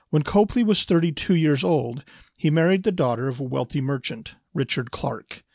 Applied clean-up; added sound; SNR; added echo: none; none; none; none.